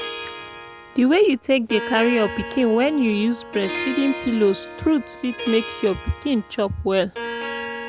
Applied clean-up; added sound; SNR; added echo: none; Harp; 11 dB; none.